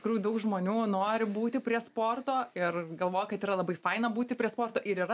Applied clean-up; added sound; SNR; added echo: none; none; none; none.